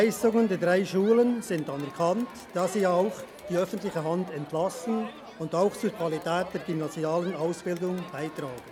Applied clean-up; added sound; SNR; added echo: none; Crowd; 15 dB; none.